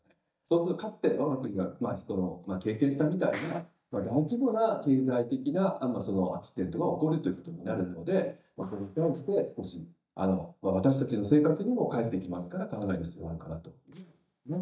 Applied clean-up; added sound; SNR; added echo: neural mask model DeepFilterNet 3.